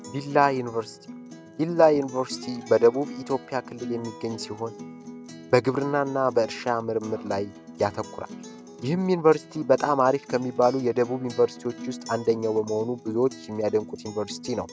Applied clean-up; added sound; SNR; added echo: none; Acoustic guitar; 16 dB; none.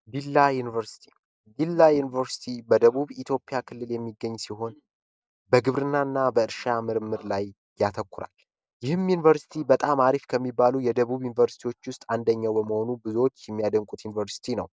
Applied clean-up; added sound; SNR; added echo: none; none; none; none.